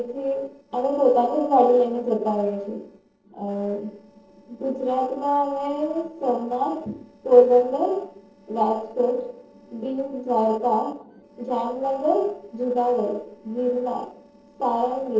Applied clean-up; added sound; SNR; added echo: neural separator model SepFormer DNS4.